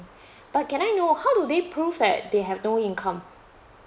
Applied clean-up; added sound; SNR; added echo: none; none; none; none.